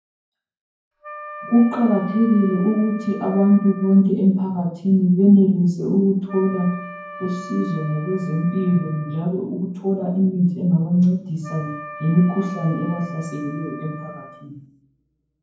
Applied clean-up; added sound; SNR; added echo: none; Wind instrument, woodwind instrument; 16 dB; reverberation time 0.9 s.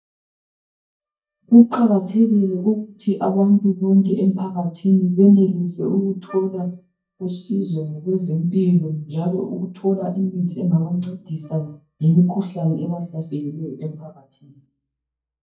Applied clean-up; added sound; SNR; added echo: neural mask model DeepFilterNet 3.